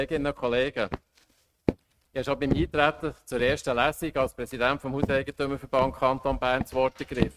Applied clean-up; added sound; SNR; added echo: neural mask model RNNoise.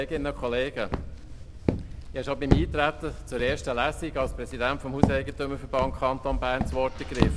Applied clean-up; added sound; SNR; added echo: none; Walk, footsteps; 1 dB; none.